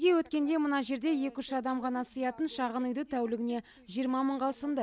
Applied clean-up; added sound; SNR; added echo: none; none; none; none.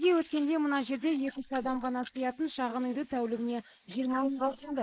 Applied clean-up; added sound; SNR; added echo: neural mask model Resemble Enhance denoiser.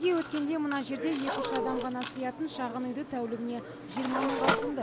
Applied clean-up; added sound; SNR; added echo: none; Dog + Mechanisms; 3 dB; none.